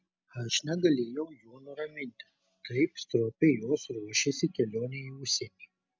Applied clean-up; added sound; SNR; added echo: none; none; none; none.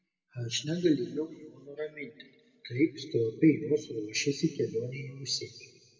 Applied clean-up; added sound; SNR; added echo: none; none; none; reverberation time 1.6 s.